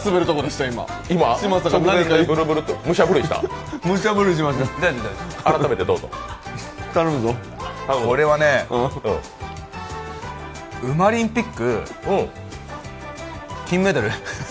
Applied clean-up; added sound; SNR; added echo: none; none; none; none.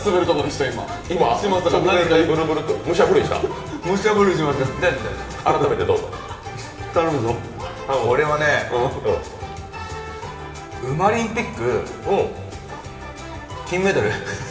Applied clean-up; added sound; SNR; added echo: none; none; none; reverberation time 2.5 s.